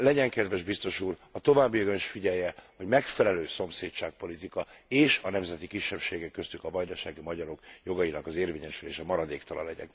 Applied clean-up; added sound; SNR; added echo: none; none; none; none.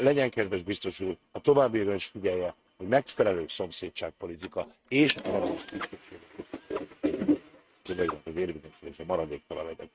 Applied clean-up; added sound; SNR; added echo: neural mask model RNNoise.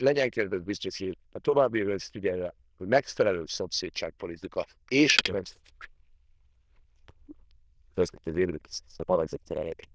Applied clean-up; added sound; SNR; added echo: neural diffusion model UNIVERSE++.